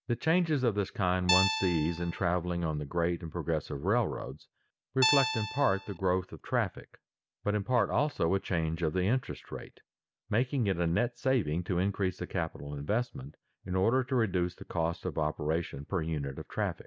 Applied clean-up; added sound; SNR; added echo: none; Guitar; 2 dB; none.